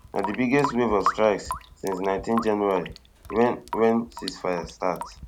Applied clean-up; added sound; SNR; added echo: none; Drip / Sink (filling or washing) / Water tap, faucet; 10 dB; none.